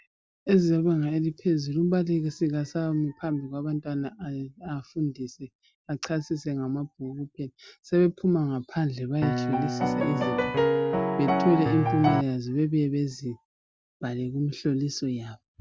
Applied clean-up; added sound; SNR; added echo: none; Piano; -2 dB; none.